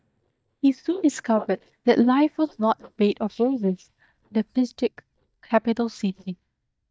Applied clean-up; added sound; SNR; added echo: neural mask model DeepFilterNet 3.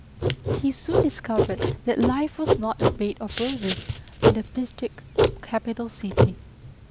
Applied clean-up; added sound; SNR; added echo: none; Writing; -3 dB; none.